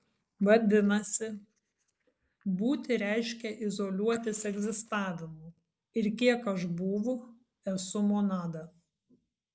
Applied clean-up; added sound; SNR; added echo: neural mask model Resemble Enhance denoiser.